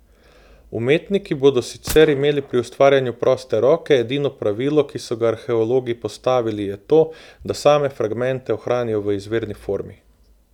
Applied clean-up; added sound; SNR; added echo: none; Gunshot, gunfire; 17 dB; none.